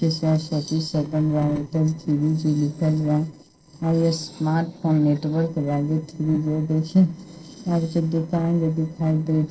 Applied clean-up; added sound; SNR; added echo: neural separator model SepFormer DNS4.